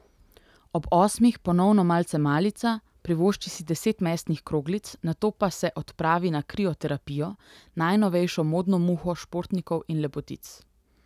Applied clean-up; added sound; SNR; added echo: none; none; none; none.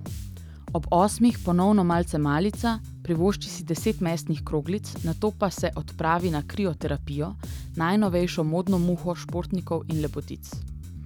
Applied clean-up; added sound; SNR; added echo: none; Bass guitar; 10 dB; none.